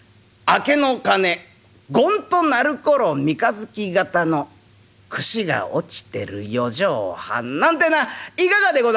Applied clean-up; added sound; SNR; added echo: none; none; none; none.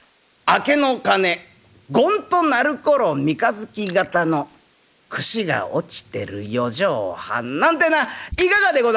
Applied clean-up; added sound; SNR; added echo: neural mask model Resemble Enhance denoiser.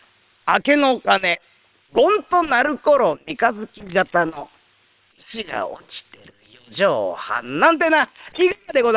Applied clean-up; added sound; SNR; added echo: neural separator model SepFormer WHAM!.